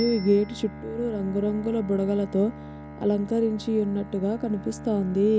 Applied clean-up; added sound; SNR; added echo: none; Bicycle bell + Bowed string instrument; 14 dB; none.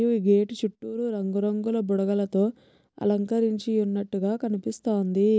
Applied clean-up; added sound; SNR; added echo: none; none; none; none.